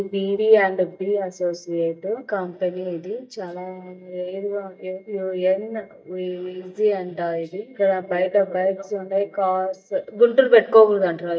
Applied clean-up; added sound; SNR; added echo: neural mask model DeepFilterNet 3.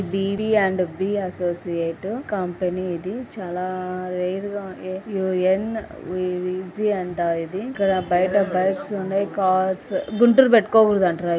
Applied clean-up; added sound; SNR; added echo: none; none; none; none.